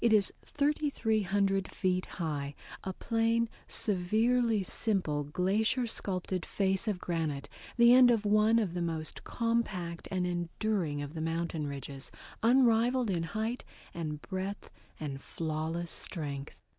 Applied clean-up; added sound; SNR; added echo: none; none; none; none.